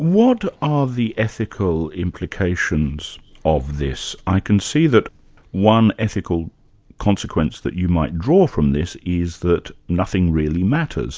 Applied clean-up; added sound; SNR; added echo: none; none; none; none.